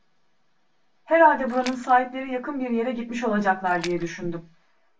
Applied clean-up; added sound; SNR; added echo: none; Splash, splatter; 16 dB; reverberation time 0.2 s.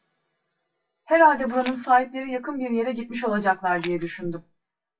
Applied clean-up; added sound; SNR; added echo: classical method WPE with log-MMSE.